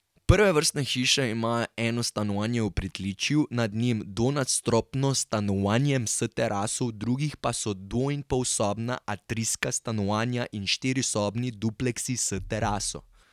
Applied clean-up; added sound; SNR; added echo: none; none; none; none.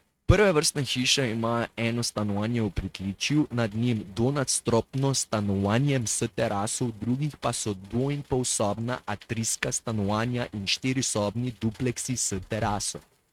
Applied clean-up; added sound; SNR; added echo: neural mask model RNNoise.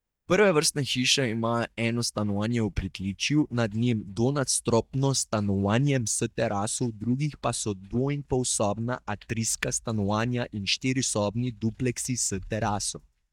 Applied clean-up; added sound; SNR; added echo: neural mask model DeepFilterNet 3.